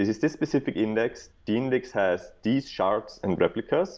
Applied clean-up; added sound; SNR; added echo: none; none; none; none.